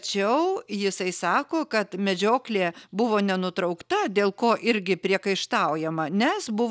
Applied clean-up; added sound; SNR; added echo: none; none; none; none.